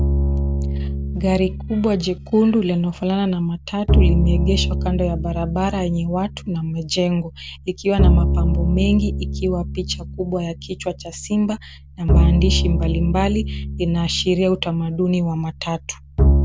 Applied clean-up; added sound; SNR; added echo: none; Bowed string instrument; 0 dB; none.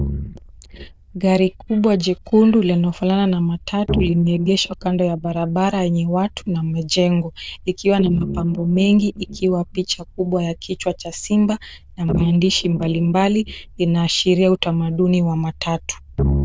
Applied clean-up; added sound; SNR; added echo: neural diffusion model UNIVERSE++.